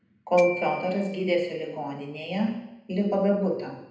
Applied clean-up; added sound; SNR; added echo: none; Glockenspiel; 16 dB; reverberation time 0.8 s.